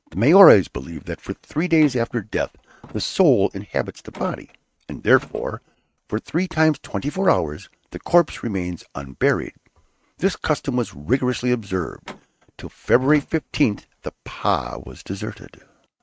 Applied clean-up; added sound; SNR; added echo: neural mask model RNNoise.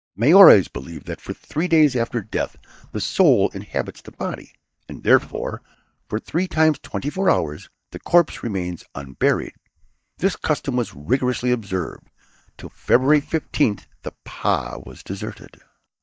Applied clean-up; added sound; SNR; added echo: neural mask model DeepFilterNet 3.